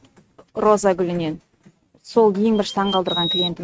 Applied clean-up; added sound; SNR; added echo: neural mask model RNNoise.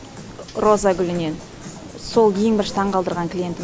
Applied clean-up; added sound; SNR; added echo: none; none; none; none.